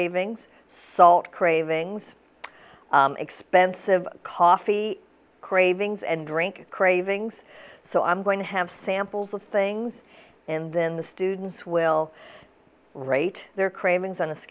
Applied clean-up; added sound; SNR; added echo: none; none; none; none.